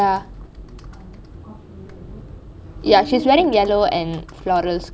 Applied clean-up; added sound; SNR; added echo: none; Computer keyboard; 20 dB; none.